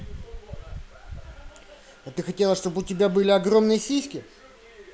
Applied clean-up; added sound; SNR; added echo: none; none; none; none.